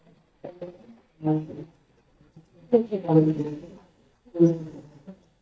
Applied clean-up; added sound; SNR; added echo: neural mask model DeepFilterNet 3.